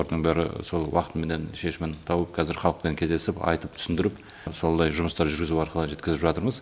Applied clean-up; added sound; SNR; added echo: none; none; none; none.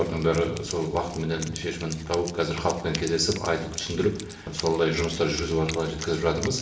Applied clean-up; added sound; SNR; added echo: none; Wind instrument, woodwind instrument; 14 dB; reverberation time 0.9 s.